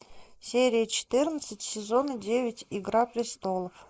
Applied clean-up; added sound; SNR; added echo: neural mask model Resemble Enhance denoiser.